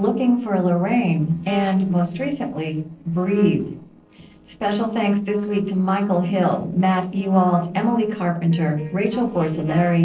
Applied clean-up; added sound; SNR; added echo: neural separator model SepFormer DNS4.